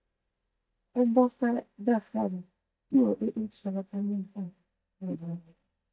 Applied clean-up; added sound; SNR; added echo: neural mask model DeepFilterNet 3.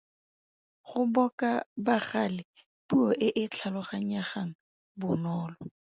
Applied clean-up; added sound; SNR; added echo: none; none; none; none.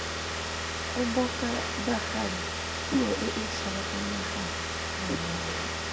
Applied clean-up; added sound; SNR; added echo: none; Car; -1 dB; reverberation time 1.3 s.